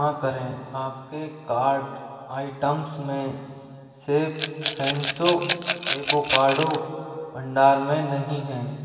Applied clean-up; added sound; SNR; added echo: none; Rattle / Glass; 3 dB; reverberation time 2.5 s.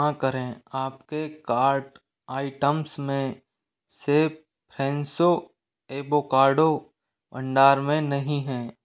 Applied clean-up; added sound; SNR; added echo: none; none; none; none.